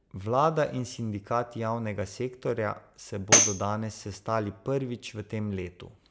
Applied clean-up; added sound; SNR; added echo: none; Tambourine; -4 dB; none.